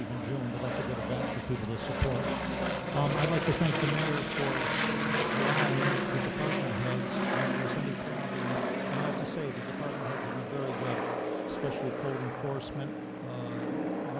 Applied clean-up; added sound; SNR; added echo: none; Aircraft; -3 dB; none.